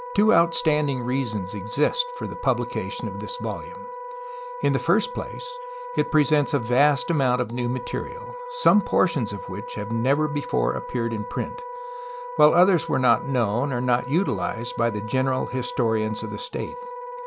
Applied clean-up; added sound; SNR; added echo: none; Wind instrument, woodwind instrument; 10 dB; none.